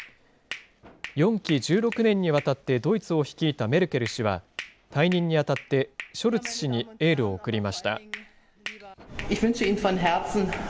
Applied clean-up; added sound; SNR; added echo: none; Hands; 18 dB; none.